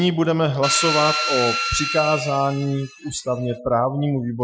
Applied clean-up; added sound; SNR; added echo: classical method Wiener filter.